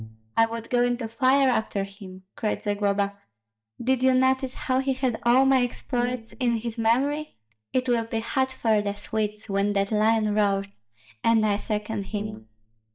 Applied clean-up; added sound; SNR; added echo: neural mask model DeepFilterNet 3.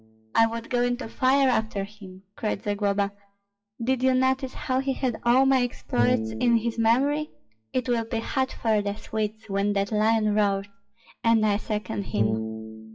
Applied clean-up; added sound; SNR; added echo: classical method WPE with log-MMSE.